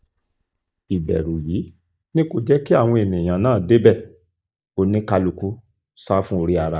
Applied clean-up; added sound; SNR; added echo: neural mask model DeepFilterNet 3.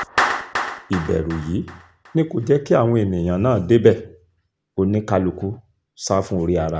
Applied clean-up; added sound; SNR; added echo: none; Clapping; 10 dB; none.